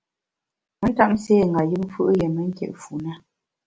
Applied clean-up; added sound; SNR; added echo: none; none; none; none.